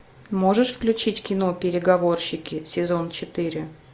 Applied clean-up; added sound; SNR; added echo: none; none; none; none.